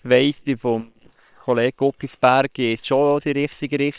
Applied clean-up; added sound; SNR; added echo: neural separator model SepFormer WHAM!.